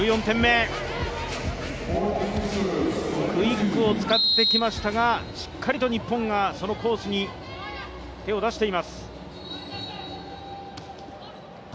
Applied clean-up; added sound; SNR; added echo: none; none; none; none.